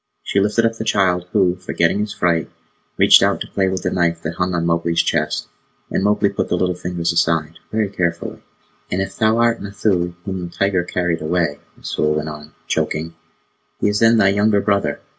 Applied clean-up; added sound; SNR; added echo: none; none; none; reverberation time 0.2 s.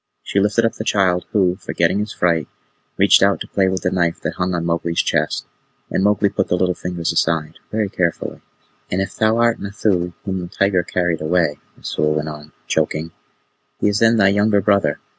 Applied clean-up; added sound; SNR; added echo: none; none; none; none.